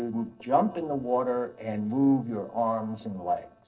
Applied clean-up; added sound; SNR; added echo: neural separator model SepFormer DNS4.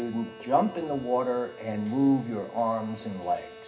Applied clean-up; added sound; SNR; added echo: none; Bowed string instrument; 19 dB; reverberation time 0.4 s.